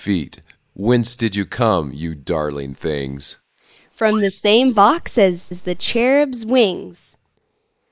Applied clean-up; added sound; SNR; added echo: neural mask model Resemble Enhance denoiser.